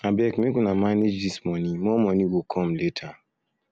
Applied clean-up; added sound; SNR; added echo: none; none; none; none.